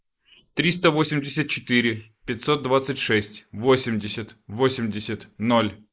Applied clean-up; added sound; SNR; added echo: neural mask model Resemble Enhance denoiser.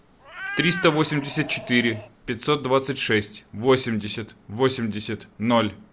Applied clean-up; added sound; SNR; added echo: none; Meow; 11 dB; none.